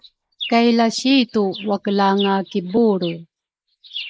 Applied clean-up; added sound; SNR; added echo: neural mask model Resemble Enhance denoiser.